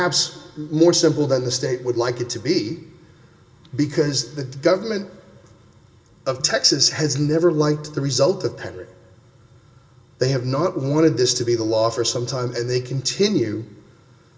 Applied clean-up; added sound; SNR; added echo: none; none; none; reverberation time 0.2 s.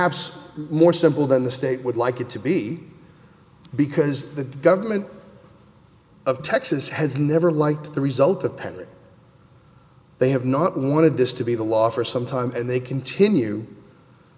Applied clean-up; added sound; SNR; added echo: none; none; none; none.